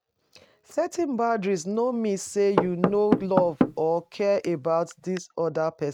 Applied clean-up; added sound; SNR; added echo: neural mask model RNNoise.